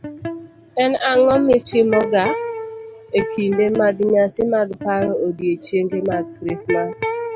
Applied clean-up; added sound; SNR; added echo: none; Electric guitar; 9 dB; none.